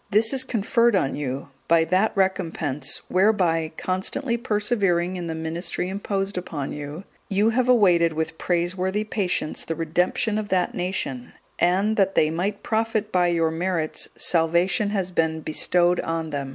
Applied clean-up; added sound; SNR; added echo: none; none; none; none.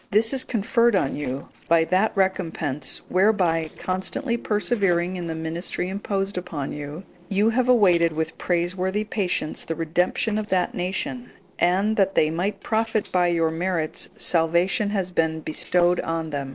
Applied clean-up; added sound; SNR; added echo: neural separator model SepFormer DNS4.